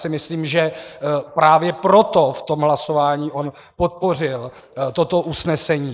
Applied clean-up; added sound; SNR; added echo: neural mask model Resemble Enhance denoiser.